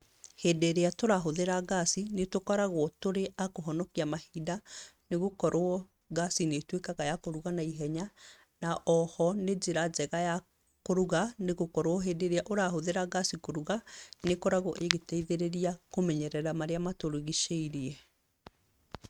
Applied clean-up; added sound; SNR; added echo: neural mask model RNNoise.